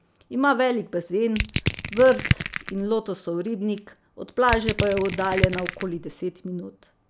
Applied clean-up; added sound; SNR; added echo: none; Crushing; 3 dB; none.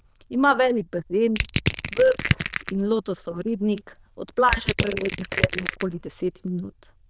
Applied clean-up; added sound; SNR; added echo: neural diffusion model UNIVERSE++.